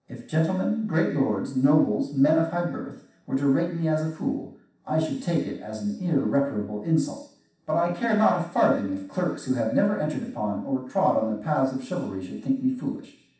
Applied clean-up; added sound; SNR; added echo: none; none; none; reverberation time 0.7 s.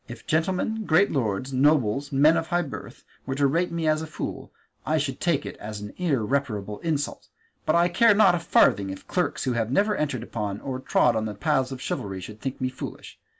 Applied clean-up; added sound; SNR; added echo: none; none; none; none.